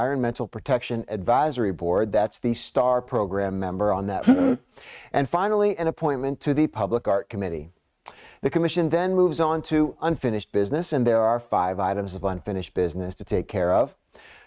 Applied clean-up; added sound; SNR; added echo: neural mask model RNNoise.